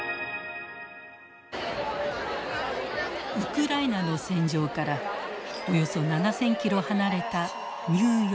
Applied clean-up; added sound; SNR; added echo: none; none; none; none.